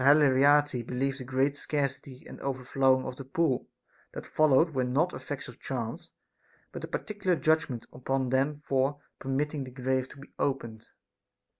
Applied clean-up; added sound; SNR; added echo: none; none; none; none.